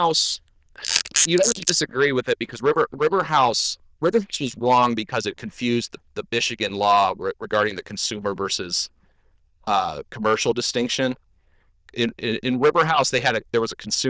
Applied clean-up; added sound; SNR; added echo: neural diffusion model UNIVERSE++.